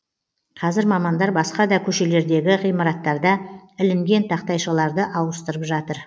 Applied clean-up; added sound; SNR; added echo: none; none; none; none.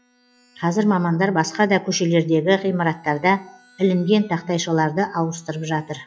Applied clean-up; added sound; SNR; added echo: classical method log-MMSE.